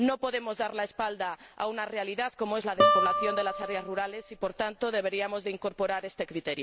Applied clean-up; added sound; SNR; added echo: none; Guitar; -2 dB; none.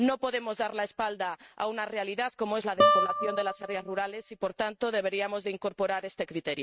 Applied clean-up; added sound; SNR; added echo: neural mask model RNNoise.